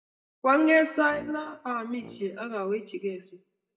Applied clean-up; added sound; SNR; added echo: neural mask model DeepFilterNet 3.